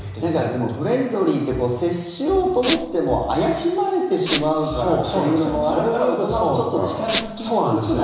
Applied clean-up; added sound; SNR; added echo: none; Squeak; 6 dB; reverberation time 1.0 s.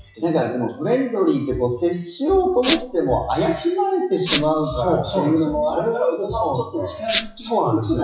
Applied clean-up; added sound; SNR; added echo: classical method WPE with log-MMSE.